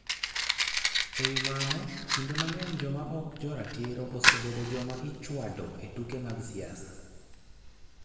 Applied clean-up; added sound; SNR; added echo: none; Fire; -3 dB; reverberation time 1.6 s.